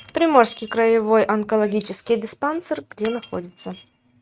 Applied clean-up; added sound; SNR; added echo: neural mask model RNNoise.